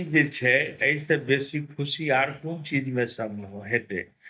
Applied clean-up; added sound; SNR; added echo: neural mask model DeepFilterNet 3.